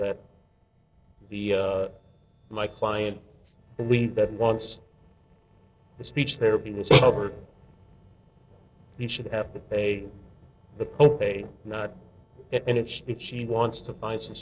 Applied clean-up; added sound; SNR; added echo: neural separator model SepFormer DNS4.